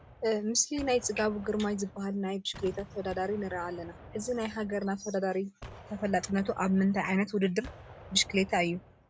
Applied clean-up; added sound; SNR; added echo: none; Gunshot, gunfire; 18 dB; none.